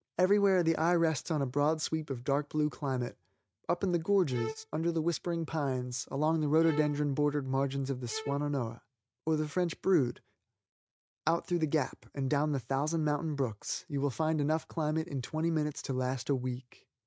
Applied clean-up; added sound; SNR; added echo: neural mask model RNNoise.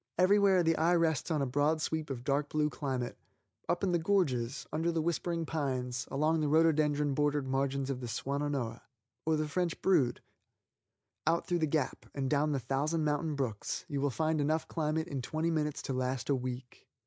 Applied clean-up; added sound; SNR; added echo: neural mask model Resemble Enhance denoiser.